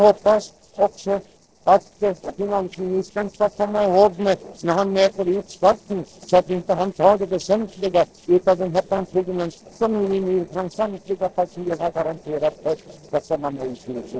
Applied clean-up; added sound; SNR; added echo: neural separator model SepFormer DNS4.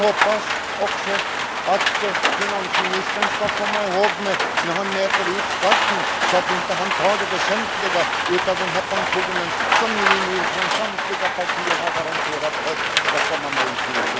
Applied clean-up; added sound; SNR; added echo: none; Rain; -4 dB; none.